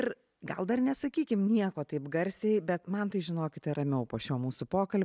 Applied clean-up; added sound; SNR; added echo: none; none; none; none.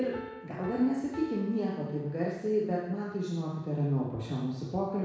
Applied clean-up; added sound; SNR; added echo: none; Piano; 19 dB; reverberation time 1.1 s.